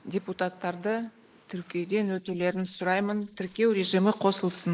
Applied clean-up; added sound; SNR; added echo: neural mask model Resemble Enhance denoiser.